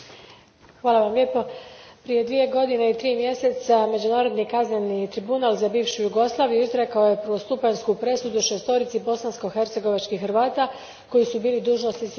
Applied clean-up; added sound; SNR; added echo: none; none; none; none.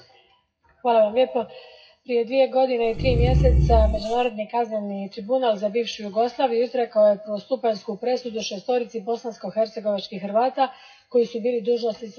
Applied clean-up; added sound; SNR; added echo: classical method WPE with log-MMSE.